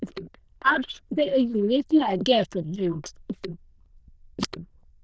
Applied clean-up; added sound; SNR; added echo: neural diffusion model UNIVERSE++.